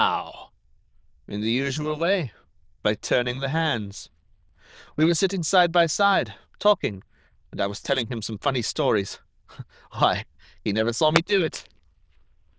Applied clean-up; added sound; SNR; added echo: neural diffusion model UNIVERSE++.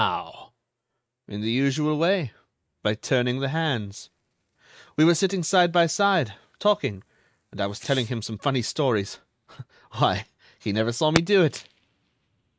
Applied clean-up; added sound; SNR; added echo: neural mask model RNNoise.